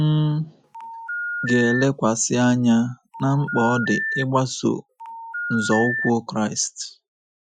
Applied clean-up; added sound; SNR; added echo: classical method Wiener filter.